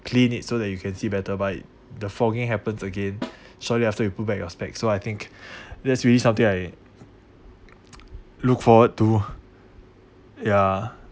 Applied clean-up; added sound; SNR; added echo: none; Snare drum; 16 dB; none.